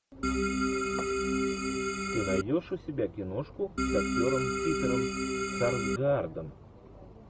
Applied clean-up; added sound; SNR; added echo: none; Organ; -4 dB; none.